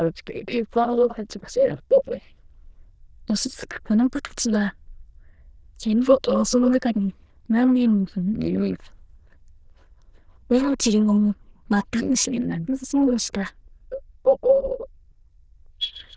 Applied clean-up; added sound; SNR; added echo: neural diffusion model UNIVERSE++.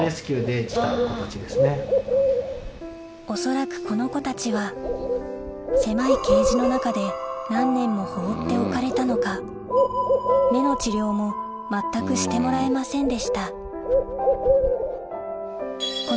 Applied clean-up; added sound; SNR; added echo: none; Bird; 1 dB; none.